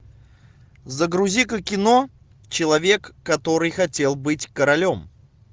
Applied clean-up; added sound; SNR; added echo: none; none; none; none.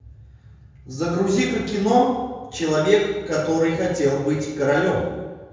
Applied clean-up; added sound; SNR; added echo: none; none; none; reverberation time 1.2 s.